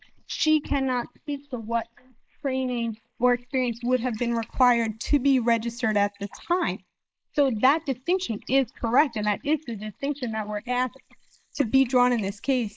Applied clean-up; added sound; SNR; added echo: neural mask model Resemble Enhance denoiser.